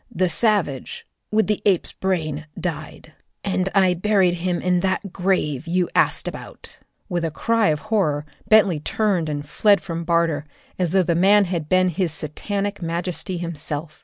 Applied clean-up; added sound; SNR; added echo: none; none; none; none.